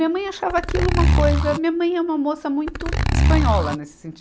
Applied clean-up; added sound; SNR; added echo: none; Zipper (clothing); -3 dB; none.